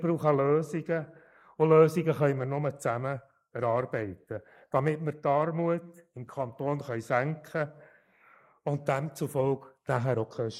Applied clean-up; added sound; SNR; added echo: neural mask model Resemble Enhance denoiser.